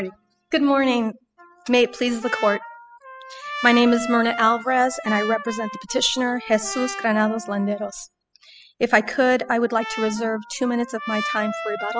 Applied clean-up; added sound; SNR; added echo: classical method spectral subtraction.